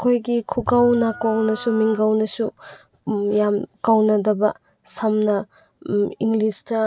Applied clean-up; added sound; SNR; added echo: none; Wind instrument, woodwind instrument + Bowed string instrument; 18 dB; none.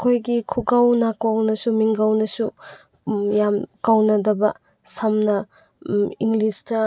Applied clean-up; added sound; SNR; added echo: none; none; none; none.